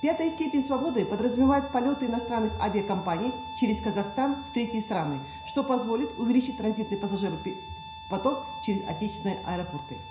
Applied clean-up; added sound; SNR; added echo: none; Bowed string instrument; 13 dB; reverberation time 0.5 s.